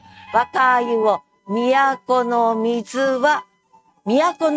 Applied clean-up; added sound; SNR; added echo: neural mask model RNNoise.